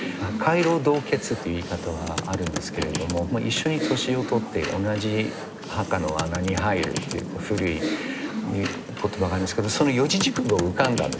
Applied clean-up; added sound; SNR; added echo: none; Computer keyboard; 6 dB; reverberation time 1.0 s.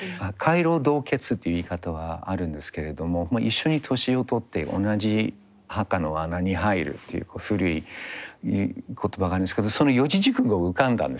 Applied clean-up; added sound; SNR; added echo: none; none; none; none.